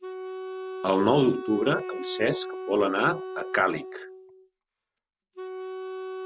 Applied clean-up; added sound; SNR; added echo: none; Wind instrument, woodwind instrument; 8 dB; none.